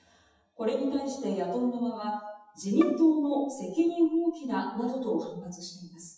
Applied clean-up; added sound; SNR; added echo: classical method WPE with log-MMSE.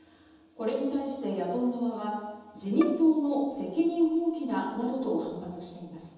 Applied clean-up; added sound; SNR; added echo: none; Bowed string instrument; 18 dB; reverberation time 1.1 s.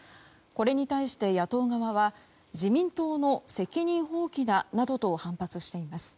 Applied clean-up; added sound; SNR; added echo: none; none; none; none.